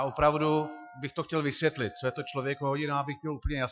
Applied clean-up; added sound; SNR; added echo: classical method Wiener filter.